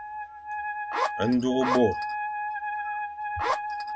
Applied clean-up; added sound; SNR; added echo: none; Zipper (clothing) + Wind instrument, woodwind instrument; 0 dB; none.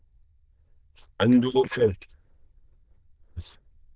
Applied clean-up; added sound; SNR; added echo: neural diffusion model UNIVERSE++.